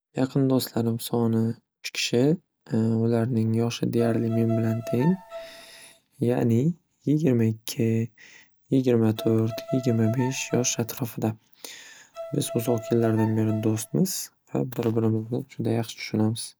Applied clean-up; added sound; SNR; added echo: none; Bowed string instrument; 13 dB; none.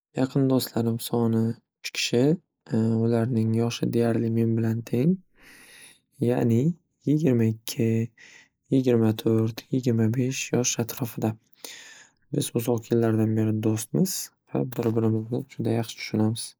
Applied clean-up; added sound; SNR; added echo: neural mask model Resemble Enhance denoiser.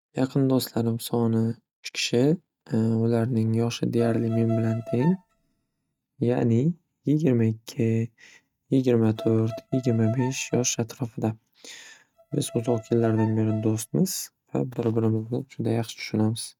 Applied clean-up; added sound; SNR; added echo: neural mask model RNNoise.